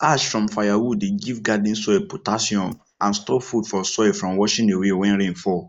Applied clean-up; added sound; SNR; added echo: neural mask model DeepFilterNet 3.